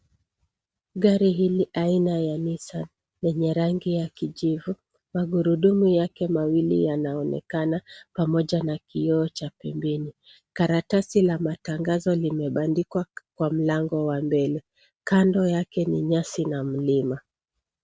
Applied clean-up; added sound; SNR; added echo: none; none; none; none.